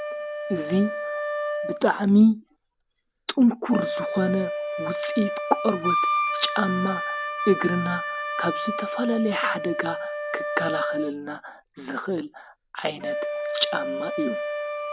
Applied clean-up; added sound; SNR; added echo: none; Wind instrument, woodwind instrument; 4 dB; none.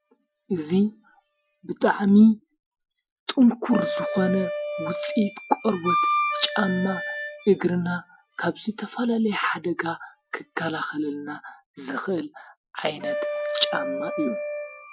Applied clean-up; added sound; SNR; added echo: classical method Wiener filter.